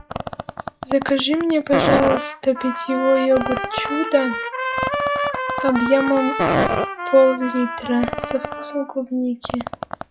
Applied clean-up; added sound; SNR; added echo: classical method log-MMSE.